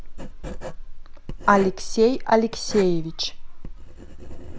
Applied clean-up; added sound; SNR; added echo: none; Writing; 6 dB; none.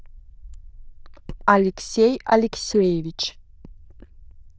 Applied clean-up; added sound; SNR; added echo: neural diffusion model UNIVERSE++.